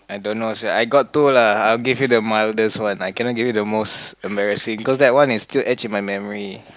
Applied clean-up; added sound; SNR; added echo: none; none; none; none.